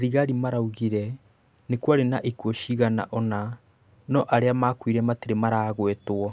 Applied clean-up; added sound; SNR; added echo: none; none; none; none.